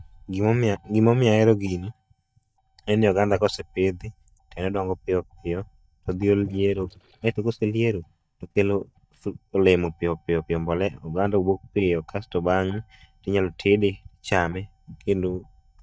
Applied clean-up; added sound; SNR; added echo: neural mask model DeepFilterNet 3.